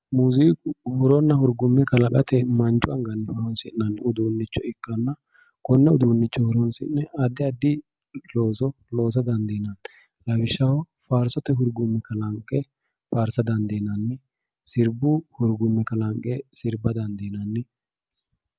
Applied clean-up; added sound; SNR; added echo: none; none; none; none.